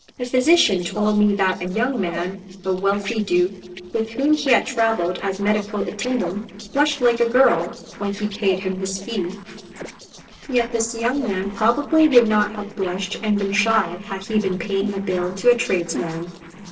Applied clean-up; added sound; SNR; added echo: neural separator model SepFormer DNS4.